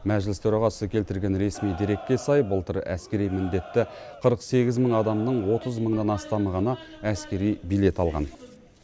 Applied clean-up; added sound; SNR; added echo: none; none; none; none.